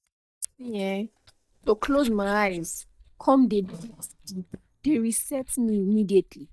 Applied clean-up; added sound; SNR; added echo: neural mask model DeepFilterNet 3.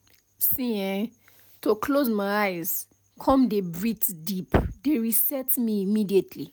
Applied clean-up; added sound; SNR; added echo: none; none; none; none.